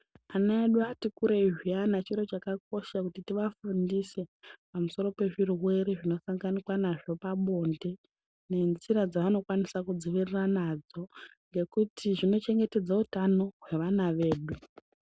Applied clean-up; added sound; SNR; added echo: none; none; none; none.